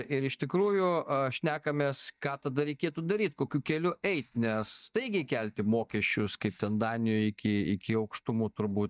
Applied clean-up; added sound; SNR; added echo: neural mask model DeepFilterNet 3.